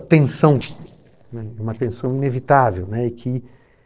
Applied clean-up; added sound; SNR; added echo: neural separator model SepFormer DNS4.